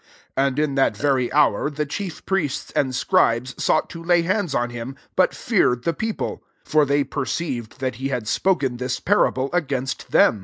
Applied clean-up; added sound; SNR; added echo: neural mask model Resemble Enhance denoiser.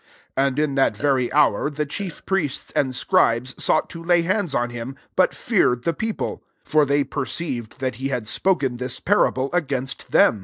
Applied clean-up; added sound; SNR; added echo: neural separator model SepFormer DNS4.